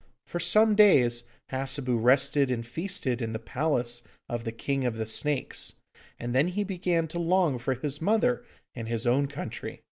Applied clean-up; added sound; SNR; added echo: none; none; none; none.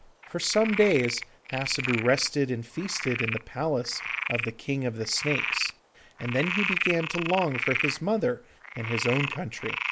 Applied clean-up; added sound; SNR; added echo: none; Frog; 5 dB; none.